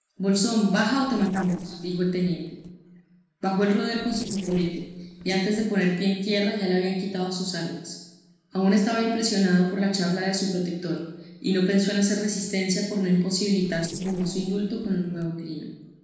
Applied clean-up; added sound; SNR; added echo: neural separator model SepFormer DNS4.